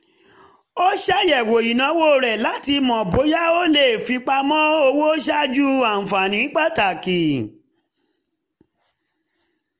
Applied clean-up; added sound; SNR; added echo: none; none; none; none.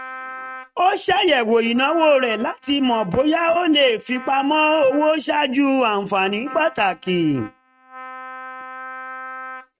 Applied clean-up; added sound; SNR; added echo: neural mask model RNNoise.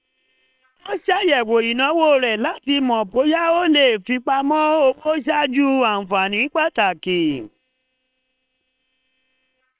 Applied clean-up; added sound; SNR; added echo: neural separator model SepFormer WHAM!.